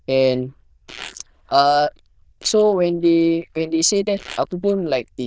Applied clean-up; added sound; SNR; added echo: neural diffusion model UNIVERSE++.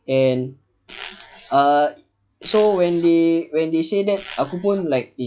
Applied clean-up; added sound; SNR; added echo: classical method log-MMSE.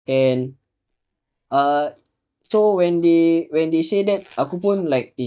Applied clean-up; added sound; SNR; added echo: neural mask model DeepFilterNet 3.